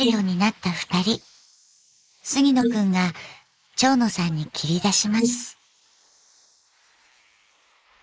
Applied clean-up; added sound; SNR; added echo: neural mask model Resemble Enhance denoiser.